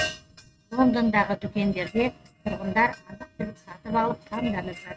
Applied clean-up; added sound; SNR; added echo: neural mask model RNNoise.